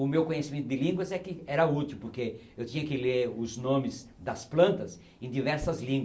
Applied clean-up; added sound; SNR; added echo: none; none; none; none.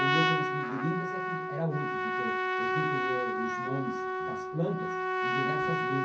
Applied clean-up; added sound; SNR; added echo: none; Trumpet; -4 dB; reverberation time 0.3 s.